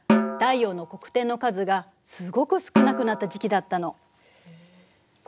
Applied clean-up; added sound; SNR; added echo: none; Snare drum; 2 dB; none.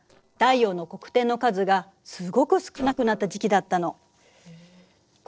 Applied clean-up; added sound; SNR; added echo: neural separator model SepFormer DNS4.